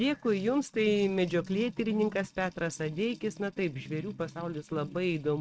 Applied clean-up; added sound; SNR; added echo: neural mask model RNNoise.